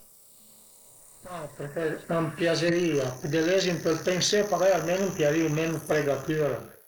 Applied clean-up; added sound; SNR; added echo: neural mask model Resemble Enhance denoiser.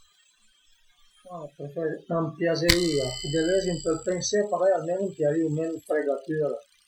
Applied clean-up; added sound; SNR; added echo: classical method Wiener filter.